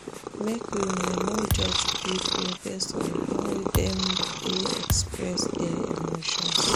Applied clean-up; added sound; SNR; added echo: none; Thump, thud + Purr; -3 dB; none.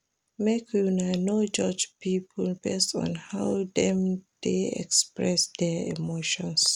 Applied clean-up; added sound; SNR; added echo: none; none; none; none.